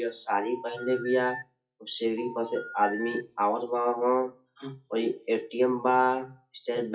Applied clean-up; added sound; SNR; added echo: classical method WPE with log-MMSE.